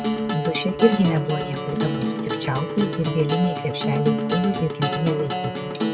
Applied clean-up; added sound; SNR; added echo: none; Acoustic guitar; 1 dB; none.